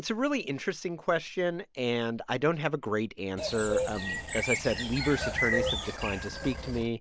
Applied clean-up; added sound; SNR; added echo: none; Bird; 2 dB; none.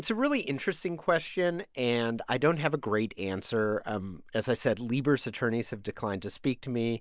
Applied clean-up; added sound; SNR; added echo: none; none; none; none.